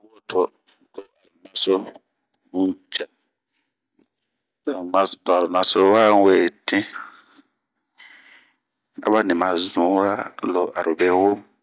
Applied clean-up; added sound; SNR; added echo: none; none; none; none.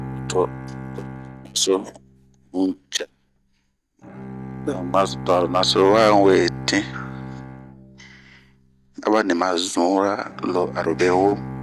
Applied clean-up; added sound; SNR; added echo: none; Bowed string instrument; 12 dB; none.